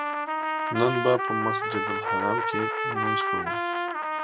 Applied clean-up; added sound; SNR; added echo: none; Trumpet; -3 dB; none.